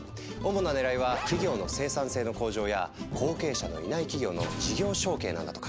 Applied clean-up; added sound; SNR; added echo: none; Explosion; 13 dB; none.